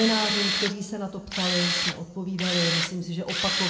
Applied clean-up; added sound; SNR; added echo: none; Tools; 0 dB; reverberation time 1.7 s.